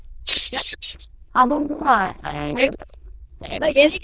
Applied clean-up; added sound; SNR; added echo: neural diffusion model UNIVERSE++.